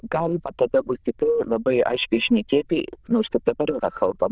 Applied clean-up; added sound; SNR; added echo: neural diffusion model UNIVERSE++.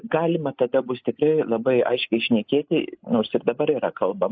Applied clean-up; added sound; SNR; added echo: neural mask model Resemble Enhance denoiser.